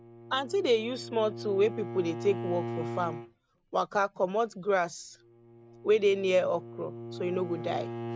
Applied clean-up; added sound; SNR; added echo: none; Bowed string instrument; 10 dB; none.